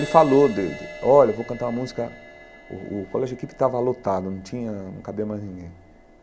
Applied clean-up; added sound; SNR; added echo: none; Crash cymbal; 17 dB; none.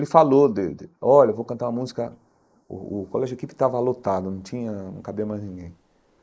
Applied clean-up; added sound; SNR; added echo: neural mask model Resemble Enhance denoiser.